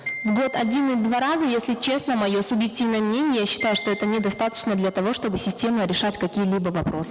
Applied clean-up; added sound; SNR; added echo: none; Glockenspiel; 17 dB; none.